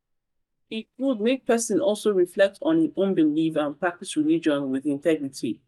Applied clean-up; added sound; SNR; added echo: neural mask model DeepFilterNet 3.